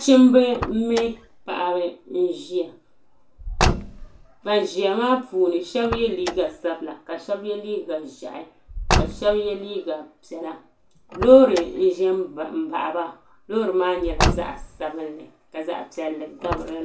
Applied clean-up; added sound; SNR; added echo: none; Car; 8 dB; reverberation time 0.3 s.